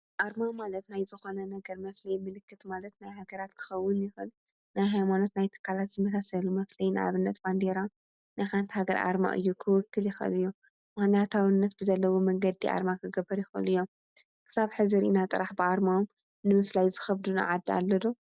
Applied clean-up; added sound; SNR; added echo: none; none; none; none.